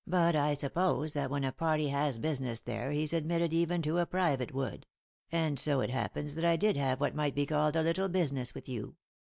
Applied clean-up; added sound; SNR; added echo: none; none; none; none.